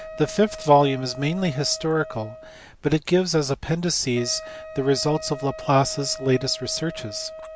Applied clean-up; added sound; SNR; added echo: none; Wind instrument, woodwind instrument; 15 dB; none.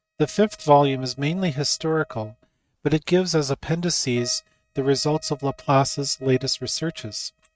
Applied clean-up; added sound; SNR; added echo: neural mask model RNNoise.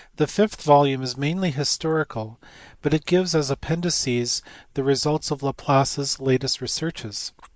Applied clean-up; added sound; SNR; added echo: neural mask model Resemble Enhance denoiser.